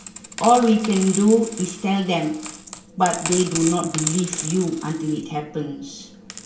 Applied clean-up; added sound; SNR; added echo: none; Coin (dropping); 9 dB; reverberation time 0.2 s.